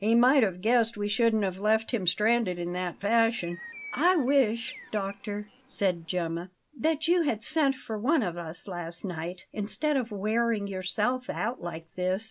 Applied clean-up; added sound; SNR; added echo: none; Bird; 18 dB; none.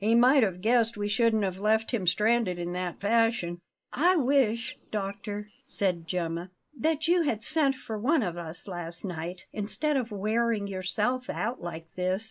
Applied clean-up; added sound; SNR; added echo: neural mask model Resemble Enhance denoiser.